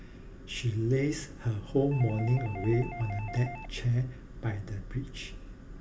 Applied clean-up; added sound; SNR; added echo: none; Doorbell; 14 dB; reverberation time 0.3 s.